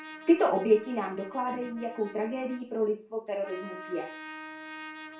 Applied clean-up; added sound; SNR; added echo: none; Trumpet; 15 dB; reverberation time 0.3 s.